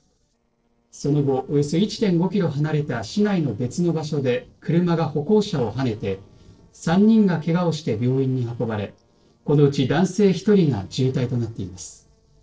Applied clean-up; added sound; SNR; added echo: neural separator model SepFormer DNS4.